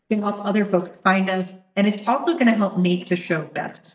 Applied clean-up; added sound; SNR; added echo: neural mask model DeepFilterNet 3.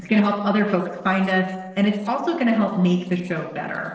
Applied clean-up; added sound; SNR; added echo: neural separator model SepFormer DNS4.